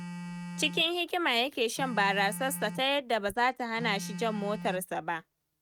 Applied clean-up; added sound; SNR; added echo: neural mask model RNNoise.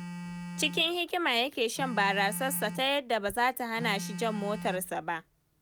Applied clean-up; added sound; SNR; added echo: none; Telephone; 11 dB; none.